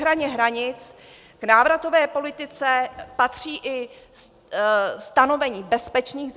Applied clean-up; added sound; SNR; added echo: none; none; none; none.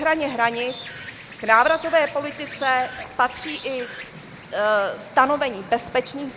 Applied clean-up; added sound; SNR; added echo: none; Insect; 13 dB; none.